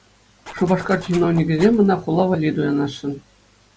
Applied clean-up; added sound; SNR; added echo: none; Zipper (clothing); 17 dB; none.